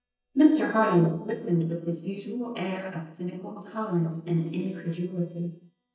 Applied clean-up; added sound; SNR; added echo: neural mask model DeepFilterNet 3.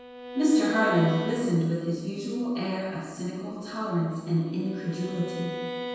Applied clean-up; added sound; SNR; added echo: none; Bowed string instrument; 11 dB; reverberation time 1.2 s.